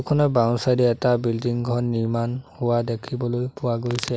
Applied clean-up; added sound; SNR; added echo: none; none; none; none.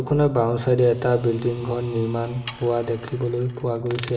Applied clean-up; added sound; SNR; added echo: none; Sawing; 18 dB; reverberation time 0.9 s.